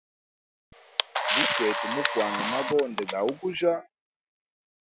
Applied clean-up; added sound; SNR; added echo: none; Camera; -3 dB; none.